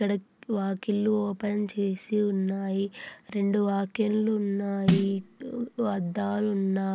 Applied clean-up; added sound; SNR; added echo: none; Snare drum; 2 dB; none.